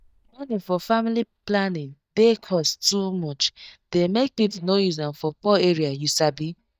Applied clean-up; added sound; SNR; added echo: neural mask model DeepFilterNet 3.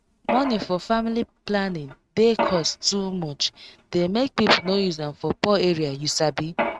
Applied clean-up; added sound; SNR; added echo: neural mask model RNNoise.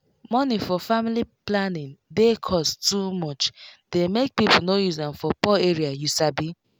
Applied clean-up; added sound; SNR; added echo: none; none; none; none.